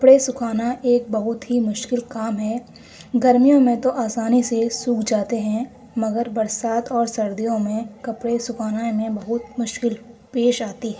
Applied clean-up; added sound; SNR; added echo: none; none; none; reverberation time 0.4 s.